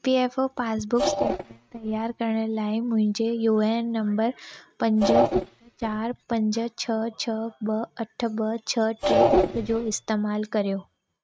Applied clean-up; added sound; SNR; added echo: neural mask model RNNoise.